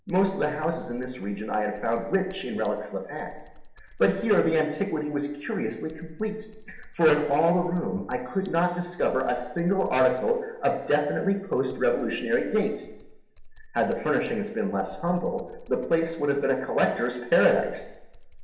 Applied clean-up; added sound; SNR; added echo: none; Computer keyboard; 20 dB; reverberation time 0.8 s.